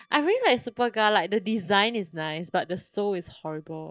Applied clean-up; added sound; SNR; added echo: neural mask model DeepFilterNet 3.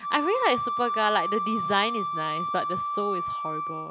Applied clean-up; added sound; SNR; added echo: none; Wind instrument, woodwind instrument; 1 dB; none.